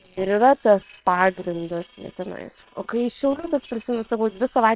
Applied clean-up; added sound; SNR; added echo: neural separator model SepFormer WHAM!.